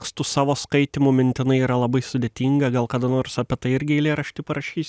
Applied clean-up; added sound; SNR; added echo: none; none; none; none.